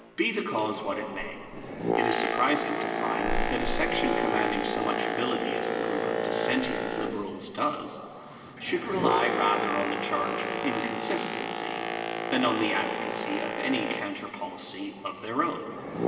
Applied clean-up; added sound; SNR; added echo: none; Boat, Water vehicle; 1 dB; reverberation time 2.7 s.